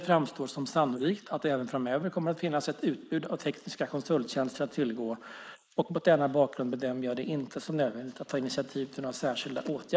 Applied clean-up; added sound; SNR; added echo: neural mask model Resemble Enhance denoiser.